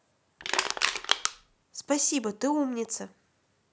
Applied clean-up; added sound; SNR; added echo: none; Crushing; -2 dB; none.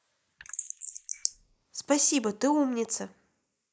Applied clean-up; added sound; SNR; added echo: neural mask model Resemble Enhance denoiser.